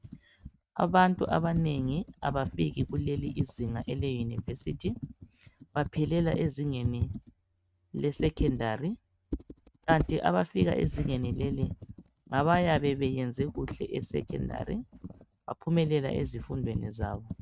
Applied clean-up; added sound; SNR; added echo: neural mask model RNNoise.